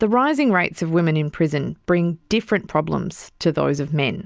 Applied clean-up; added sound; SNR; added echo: none; none; none; none.